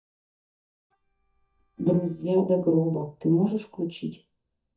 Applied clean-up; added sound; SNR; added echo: neural mask model DeepFilterNet 3.